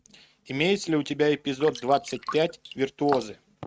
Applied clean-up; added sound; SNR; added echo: neural mask model RNNoise.